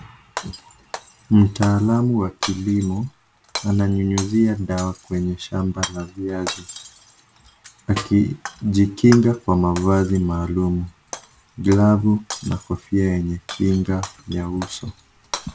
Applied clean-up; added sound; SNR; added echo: none; Snare drum + Shatter; 15 dB; none.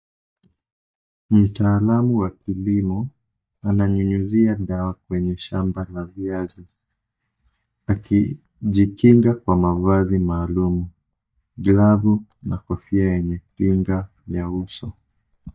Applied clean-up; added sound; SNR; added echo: neural mask model DeepFilterNet 3.